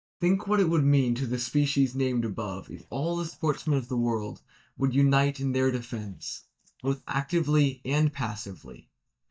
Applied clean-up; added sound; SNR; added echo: neural mask model DeepFilterNet 3.